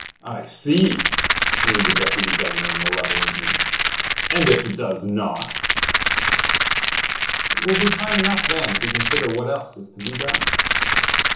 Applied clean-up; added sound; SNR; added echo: none; Rattle; -4 dB; reverberation time 0.8 s.